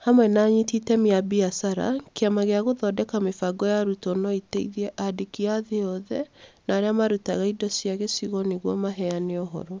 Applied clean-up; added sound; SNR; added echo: none; none; none; none.